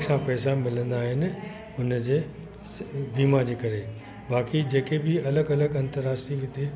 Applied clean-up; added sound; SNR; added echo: none; none; none; none.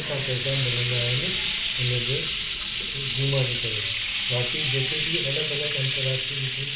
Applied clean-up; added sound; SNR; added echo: none; Frying (food); -3 dB; reverberation time 0.3 s.